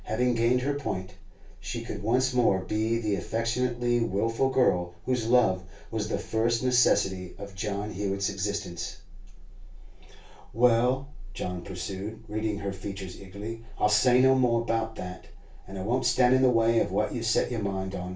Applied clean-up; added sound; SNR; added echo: none; none; none; reverberation time 0.2 s.